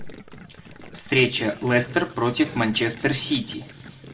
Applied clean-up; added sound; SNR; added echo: none; Gurgling; 18 dB; reverberation time 1.3 s.